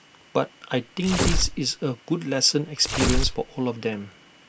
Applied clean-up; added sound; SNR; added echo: none; Tearing; -1 dB; none.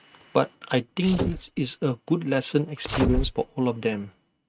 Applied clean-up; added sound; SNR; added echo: neural mask model RNNoise.